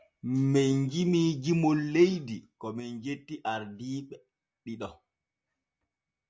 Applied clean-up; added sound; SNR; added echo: none; none; none; none.